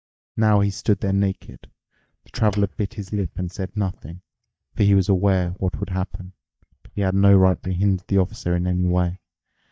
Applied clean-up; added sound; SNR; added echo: neural mask model DeepFilterNet 3.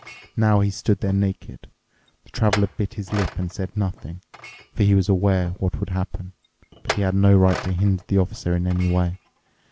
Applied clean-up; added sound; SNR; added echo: none; Chink, clink; 16 dB; none.